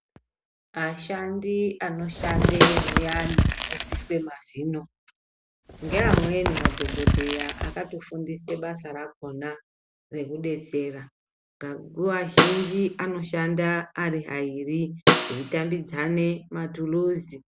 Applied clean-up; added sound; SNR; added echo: none; Tearing + Snare drum; -4 dB; none.